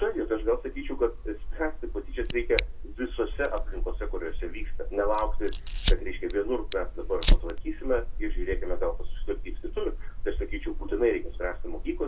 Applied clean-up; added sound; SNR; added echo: none; Fire; -3 dB; reverberation time 0.2 s.